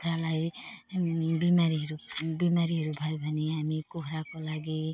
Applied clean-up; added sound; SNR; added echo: none; none; none; none.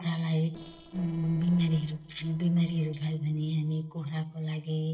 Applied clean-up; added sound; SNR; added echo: neural separator model SepFormer DNS4.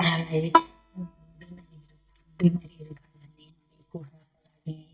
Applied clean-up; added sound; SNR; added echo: neural mask model DeepFilterNet 3.